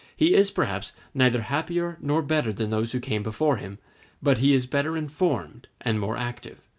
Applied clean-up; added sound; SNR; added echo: none; none; none; none.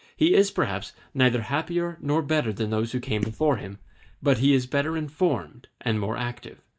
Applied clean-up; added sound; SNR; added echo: neural mask model DeepFilterNet 3.